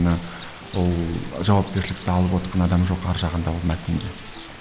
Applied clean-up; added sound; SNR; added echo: none; Rain + Bird vocalization, bird call, bird song; 15 dB; none.